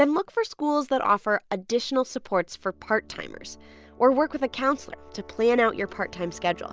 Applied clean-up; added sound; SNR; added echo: none; none; none; none.